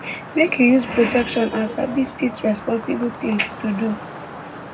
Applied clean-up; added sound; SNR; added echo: none; Traffic noise, roadway noise / Vehicle horn, car horn, honking; 13 dB; reverberation time 0.3 s.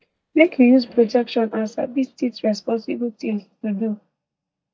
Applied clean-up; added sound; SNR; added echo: neural mask model DeepFilterNet 3.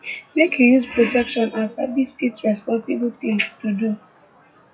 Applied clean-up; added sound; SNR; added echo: classical method WPE with log-MMSE.